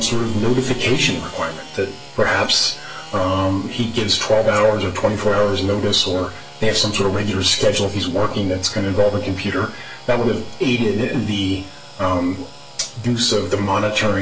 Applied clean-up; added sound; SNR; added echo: none; Sawing / Engine; 19 dB; reverberation time 0.2 s.